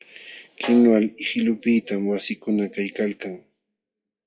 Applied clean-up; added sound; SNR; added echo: classical method WPE with log-MMSE.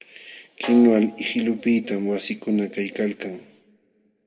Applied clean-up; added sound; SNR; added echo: none; Snare drum; 18 dB; reverberation time 1.0 s.